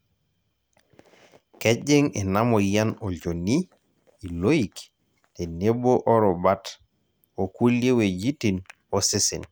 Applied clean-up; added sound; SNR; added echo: none; none; none; none.